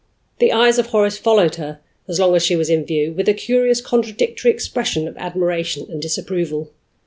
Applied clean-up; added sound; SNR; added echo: none; none; none; none.